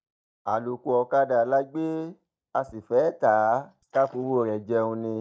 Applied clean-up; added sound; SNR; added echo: neural mask model DeepFilterNet 3.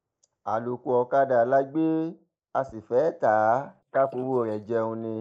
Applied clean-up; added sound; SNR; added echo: neural mask model Resemble Enhance denoiser.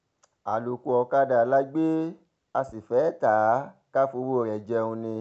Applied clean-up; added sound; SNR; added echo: none; none; none; none.